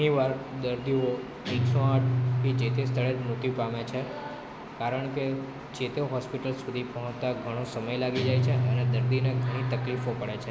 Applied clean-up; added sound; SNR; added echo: none; Guitar; 0 dB; none.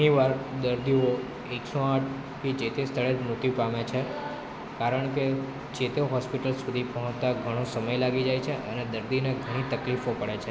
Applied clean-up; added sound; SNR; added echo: none; none; none; none.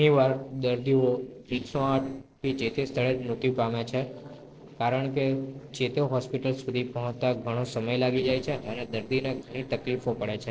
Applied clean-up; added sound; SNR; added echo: neural separator model SepFormer DNS4.